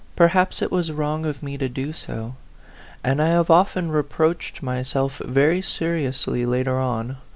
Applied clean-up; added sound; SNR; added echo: none; none; none; none.